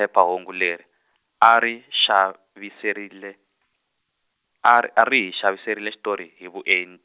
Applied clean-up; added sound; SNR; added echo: none; none; none; none.